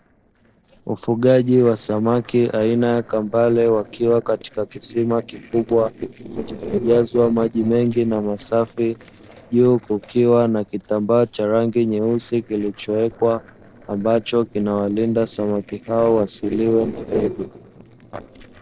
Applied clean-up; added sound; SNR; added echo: neural separator model SepFormer DNS4.